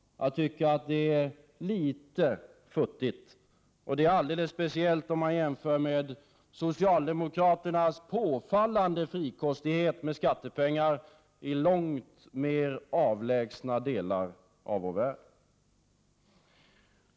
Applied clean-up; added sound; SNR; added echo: none; none; none; none.